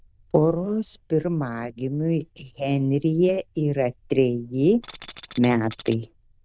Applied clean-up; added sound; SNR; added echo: neural diffusion model UNIVERSE++.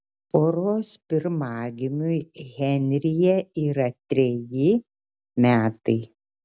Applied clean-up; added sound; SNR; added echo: none; none; none; none.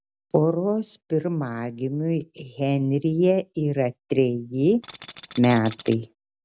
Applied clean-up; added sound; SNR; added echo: none; Tools; 13 dB; none.